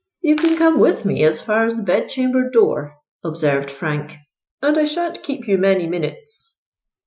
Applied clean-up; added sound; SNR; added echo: classical method Wiener filter.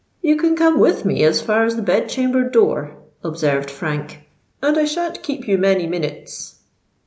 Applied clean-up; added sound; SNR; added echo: none; none; none; none.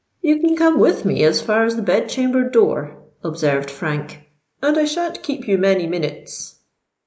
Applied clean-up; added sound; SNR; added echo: neural mask model Resemble Enhance denoiser.